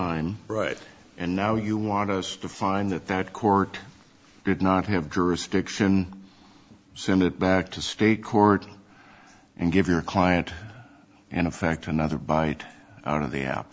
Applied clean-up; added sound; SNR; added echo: none; none; none; none.